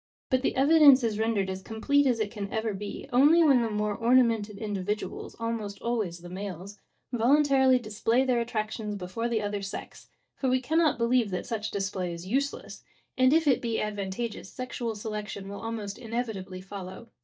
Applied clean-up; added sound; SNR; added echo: neural mask model DeepFilterNet 3.